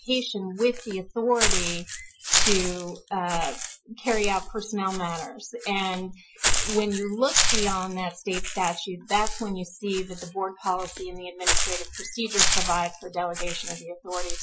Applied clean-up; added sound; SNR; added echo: classical method Wiener filter.